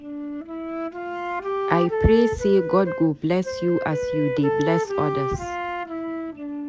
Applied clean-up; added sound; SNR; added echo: none; Wind instrument, woodwind instrument; 3 dB; none.